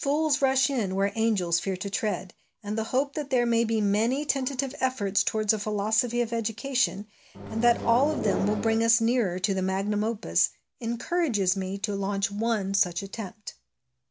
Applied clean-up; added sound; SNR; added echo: none; Microwave oven; 6 dB; none.